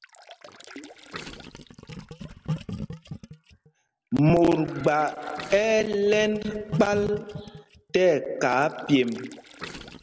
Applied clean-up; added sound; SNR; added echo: none; Gurgling; 13 dB; none.